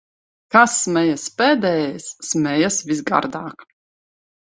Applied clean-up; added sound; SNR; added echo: none; none; none; none.